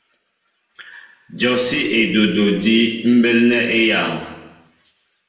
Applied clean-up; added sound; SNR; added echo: none; none; none; reverberation time 1.0 s.